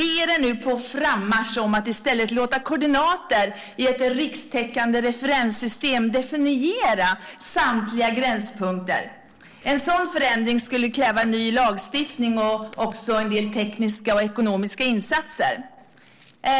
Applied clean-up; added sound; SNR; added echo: neural separator model SepFormer DNS4.